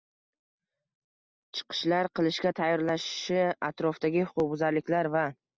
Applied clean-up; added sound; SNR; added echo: none; none; none; none.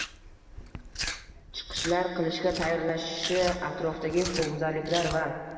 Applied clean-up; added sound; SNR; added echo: none; Chewing, mastication; 8 dB; reverberation time 2.5 s.